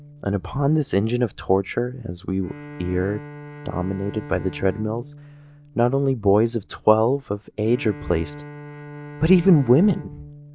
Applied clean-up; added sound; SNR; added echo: none; Bowed string instrument; 17 dB; none.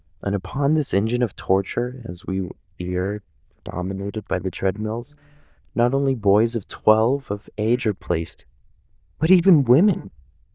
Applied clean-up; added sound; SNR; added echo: neural diffusion model UNIVERSE++.